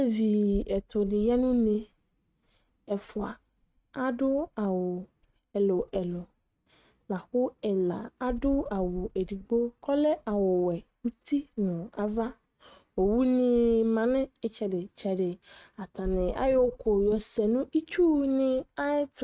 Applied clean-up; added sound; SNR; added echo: neural mask model RNNoise.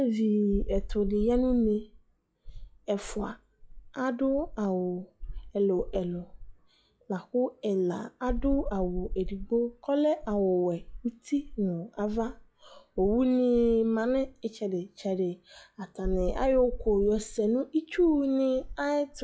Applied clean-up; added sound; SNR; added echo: classical method log-MMSE.